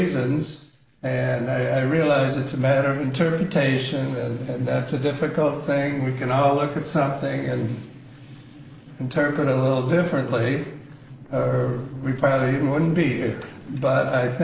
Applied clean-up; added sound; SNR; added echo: neural separator model SepFormer DNS4.